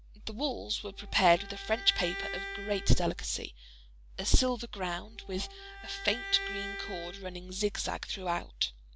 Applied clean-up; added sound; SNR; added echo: none; Bowed string instrument; 12 dB; none.